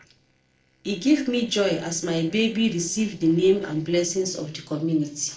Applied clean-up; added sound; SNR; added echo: neural separator model SepFormer DNS4.